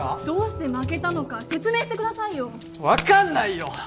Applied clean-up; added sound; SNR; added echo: none; Fire; 15 dB; none.